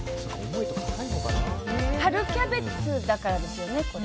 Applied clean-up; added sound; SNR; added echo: none; none; none; none.